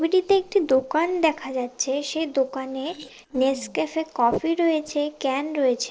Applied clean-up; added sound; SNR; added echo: neural separator model SepFormer DNS4.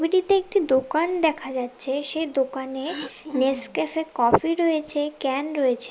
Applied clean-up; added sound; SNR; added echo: neural mask model Resemble Enhance denoiser.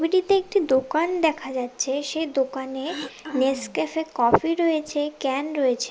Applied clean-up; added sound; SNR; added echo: none; Cough; 12 dB; none.